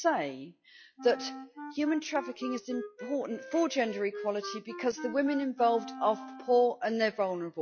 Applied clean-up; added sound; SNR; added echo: classical method log-MMSE.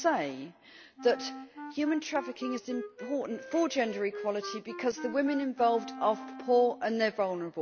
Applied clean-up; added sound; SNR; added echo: none; Wind instrument, woodwind instrument; 13 dB; none.